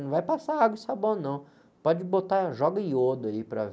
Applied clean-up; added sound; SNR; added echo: none; none; none; none.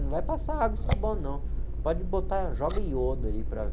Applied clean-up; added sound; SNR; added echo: none; Scissors + Thunderstorm; -3 dB; none.